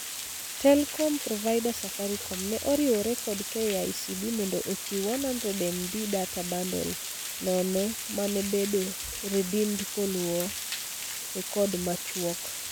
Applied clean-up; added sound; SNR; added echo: none; Water; 6 dB; none.